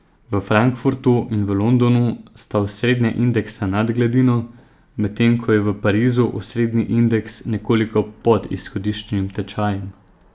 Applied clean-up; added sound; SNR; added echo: none; none; none; none.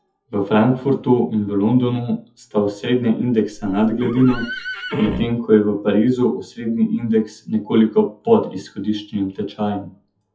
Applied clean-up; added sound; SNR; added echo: classical method WPE with log-MMSE.